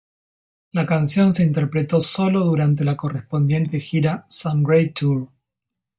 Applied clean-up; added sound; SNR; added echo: neural mask model DeepFilterNet 3.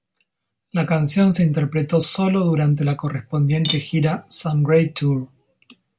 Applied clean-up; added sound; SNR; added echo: none; Cutlery, silverware / Dishes, pots, and pans; 14 dB; none.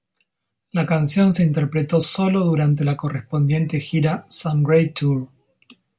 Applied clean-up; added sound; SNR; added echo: none; none; none; none.